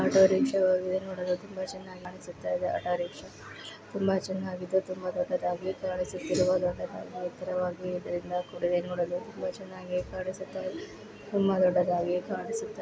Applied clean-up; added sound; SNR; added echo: none; none; none; none.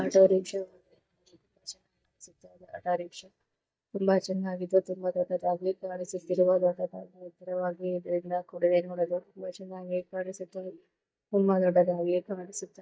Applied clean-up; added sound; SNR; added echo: neural mask model DeepFilterNet 3.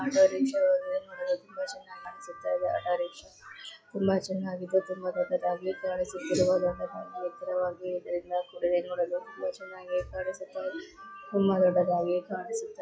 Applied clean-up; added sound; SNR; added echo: classical method log-MMSE.